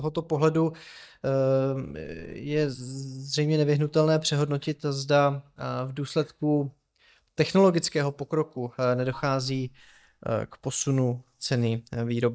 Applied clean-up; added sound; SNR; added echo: neural mask model DeepFilterNet 3.